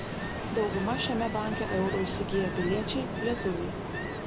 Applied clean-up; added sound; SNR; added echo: none; Ocean; 1 dB; none.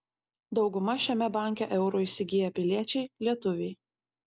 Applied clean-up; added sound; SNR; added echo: none; none; none; none.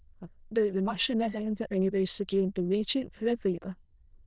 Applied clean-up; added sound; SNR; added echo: neural diffusion model UNIVERSE++.